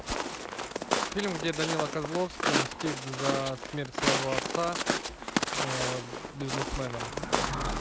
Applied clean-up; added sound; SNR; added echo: none; Walk, footsteps; -2 dB; none.